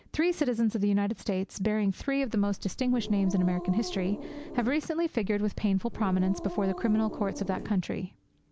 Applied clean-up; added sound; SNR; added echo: none; Growling; 10 dB; none.